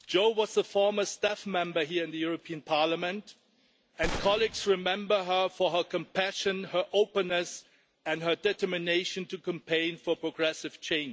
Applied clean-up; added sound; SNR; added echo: none; Gunshot, gunfire; 9 dB; none.